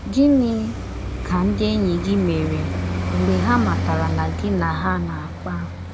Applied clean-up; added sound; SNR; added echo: none; Traffic noise, roadway noise; 4 dB; none.